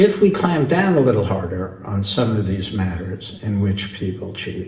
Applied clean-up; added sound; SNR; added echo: none; none; none; reverberation time 1.4 s.